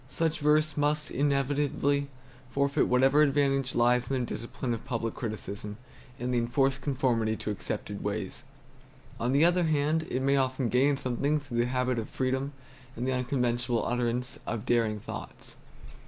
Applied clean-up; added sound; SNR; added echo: none; none; none; none.